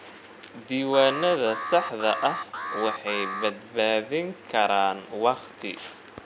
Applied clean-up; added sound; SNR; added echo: none; Alarm; 8 dB; none.